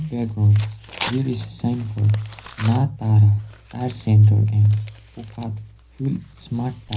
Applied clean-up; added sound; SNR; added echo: none; Tearing; 17 dB; reverberation time 0.4 s.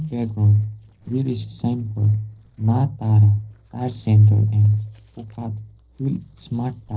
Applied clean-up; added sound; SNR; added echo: neural separator model SepFormer DNS4.